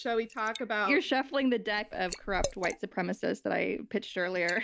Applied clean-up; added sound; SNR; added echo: none; Liquid; 13 dB; none.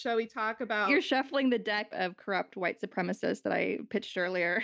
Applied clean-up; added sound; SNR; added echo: none; none; none; none.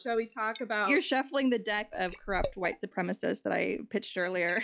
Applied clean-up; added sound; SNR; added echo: classical method log-MMSE.